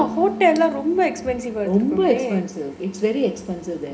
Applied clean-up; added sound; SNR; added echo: none; Keyboard (musical); 16 dB; reverberation time 0.3 s.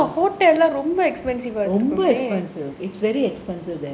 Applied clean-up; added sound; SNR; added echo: none; none; none; none.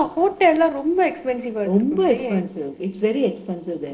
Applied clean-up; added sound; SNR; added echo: neural separator model SepFormer DNS4.